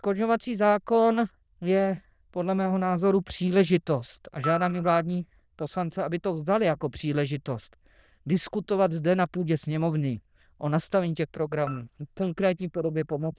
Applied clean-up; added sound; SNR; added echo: neural diffusion model UNIVERSE++.